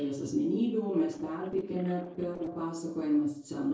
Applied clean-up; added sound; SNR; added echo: neural separator model SepFormer DNS4.